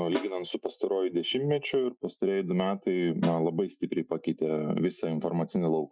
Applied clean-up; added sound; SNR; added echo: classical method Wiener filter.